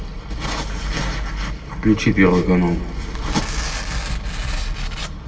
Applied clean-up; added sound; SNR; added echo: none; Tearing; 11 dB; reverberation time 1.4 s.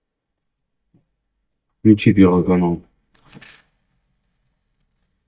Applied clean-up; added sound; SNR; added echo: neural mask model DeepFilterNet 3.